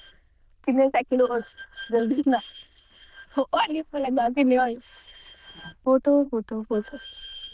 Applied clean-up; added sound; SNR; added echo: neural diffusion model UNIVERSE++.